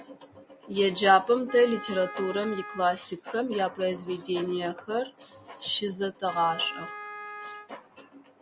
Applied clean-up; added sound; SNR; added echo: none; Wind instrument, woodwind instrument; 14 dB; none.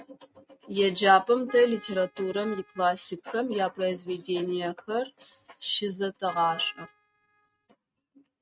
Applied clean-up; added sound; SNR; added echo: neural mask model RNNoise.